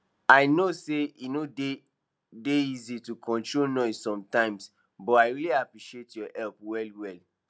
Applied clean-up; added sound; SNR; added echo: none; none; none; none.